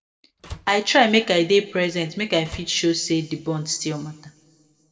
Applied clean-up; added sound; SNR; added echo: none; Slam; 19 dB; reverberation time 1.3 s.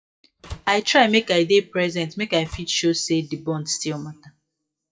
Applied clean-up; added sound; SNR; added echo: classical method WPE with log-MMSE.